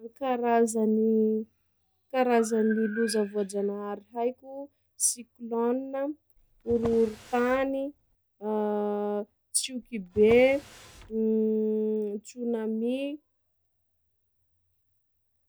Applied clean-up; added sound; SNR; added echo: none; Drawer open or close; 17 dB; none.